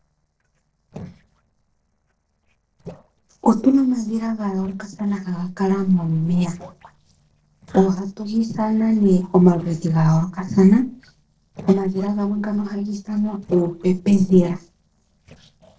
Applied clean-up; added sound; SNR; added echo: neural separator model SepFormer DNS4.